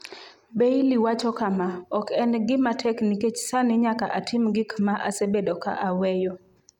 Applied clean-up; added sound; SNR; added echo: none; none; none; none.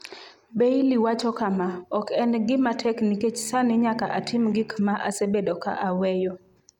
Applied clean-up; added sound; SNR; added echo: none; Wind instrument, woodwind instrument; 19 dB; none.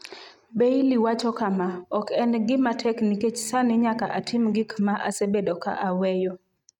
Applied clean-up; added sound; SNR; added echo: neural mask model RNNoise.